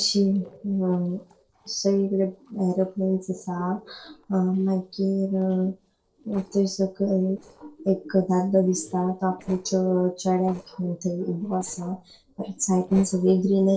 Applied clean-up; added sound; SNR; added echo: neural separator model SepFormer DNS4.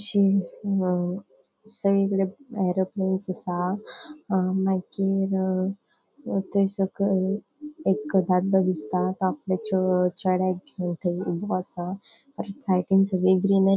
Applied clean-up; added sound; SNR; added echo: none; none; none; none.